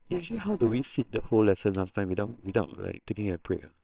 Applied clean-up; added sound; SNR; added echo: neural separator model SepFormer WHAMR!.